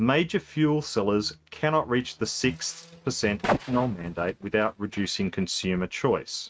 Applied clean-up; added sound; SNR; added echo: neural mask model RNNoise.